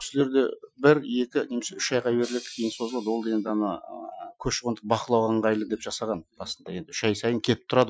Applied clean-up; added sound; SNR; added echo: classical method Wiener filter.